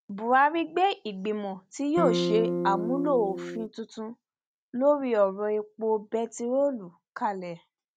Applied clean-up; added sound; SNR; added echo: none; Electric guitar / Strum; 1 dB; none.